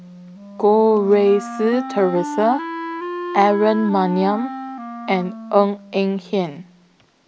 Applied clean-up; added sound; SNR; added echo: none; Wind instrument, woodwind instrument; 11 dB; none.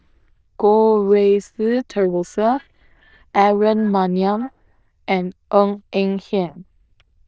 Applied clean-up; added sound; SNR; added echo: neural diffusion model UNIVERSE++.